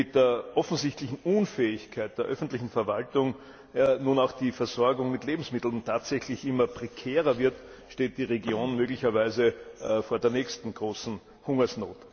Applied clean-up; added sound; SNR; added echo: none; none; none; none.